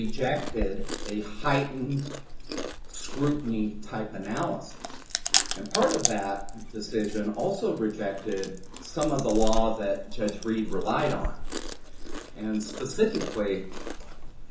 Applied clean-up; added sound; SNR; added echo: none; Chewing, mastication; 2 dB; reverberation time 0.7 s.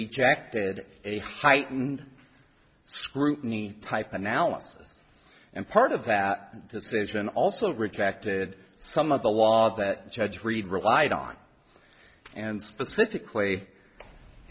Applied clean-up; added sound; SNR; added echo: none; none; none; none.